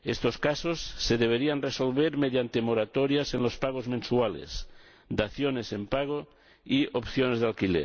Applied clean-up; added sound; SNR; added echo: none; none; none; none.